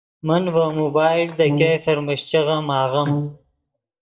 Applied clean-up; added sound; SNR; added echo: neural mask model DeepFilterNet 3.